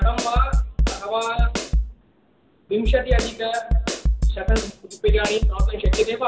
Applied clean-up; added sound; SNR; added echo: none; Snare drum; -4 dB; none.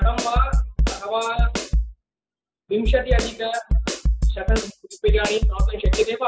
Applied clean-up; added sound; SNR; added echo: classical method spectral subtraction.